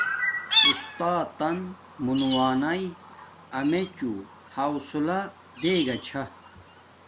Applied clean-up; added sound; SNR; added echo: none; Chirp, tweet; 2 dB; none.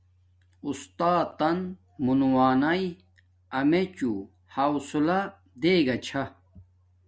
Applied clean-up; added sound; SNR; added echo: none; none; none; none.